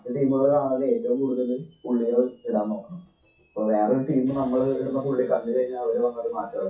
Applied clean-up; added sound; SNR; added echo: classical method WPE with log-MMSE.